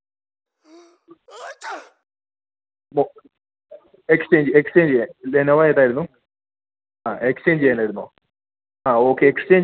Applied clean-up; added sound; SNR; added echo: none; Sneeze; 20 dB; none.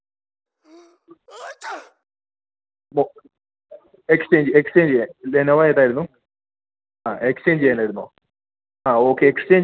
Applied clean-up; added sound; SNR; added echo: neural separator model SepFormer DNS4.